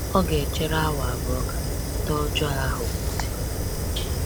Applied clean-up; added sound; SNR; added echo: none; Fire; -3 dB; none.